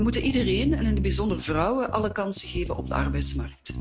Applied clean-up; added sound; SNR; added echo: neural mask model RNNoise.